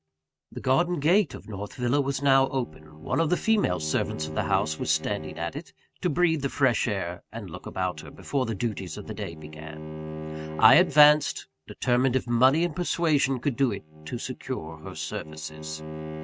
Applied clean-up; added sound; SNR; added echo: neural mask model RNNoise.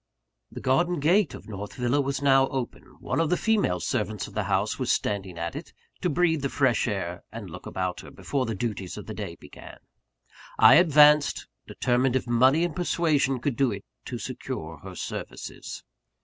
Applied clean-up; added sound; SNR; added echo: none; none; none; none.